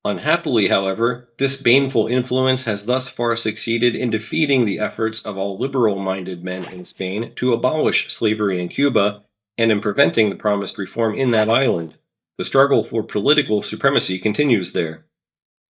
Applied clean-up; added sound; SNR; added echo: neural mask model DeepFilterNet 3.